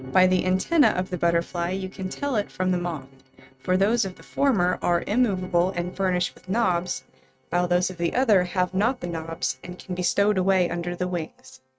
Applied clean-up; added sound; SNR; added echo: neural mask model RNNoise.